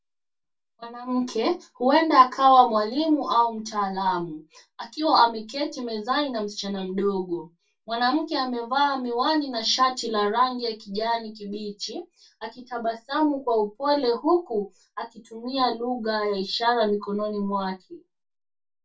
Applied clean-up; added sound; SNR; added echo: none; none; none; reverberation time 0.2 s.